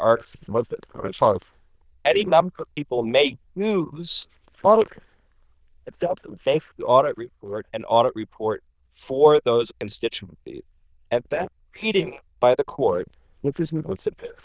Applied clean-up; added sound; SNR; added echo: neural diffusion model UNIVERSE++.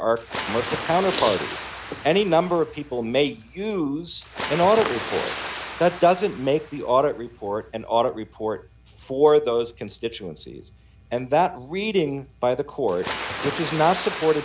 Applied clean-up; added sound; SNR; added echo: none; Water; 12 dB; none.